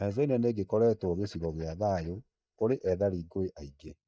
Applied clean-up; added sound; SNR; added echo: neural mask model DeepFilterNet 3.